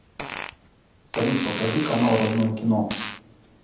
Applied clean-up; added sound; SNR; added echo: none; Fart; 7 dB; reverberation time 0.8 s.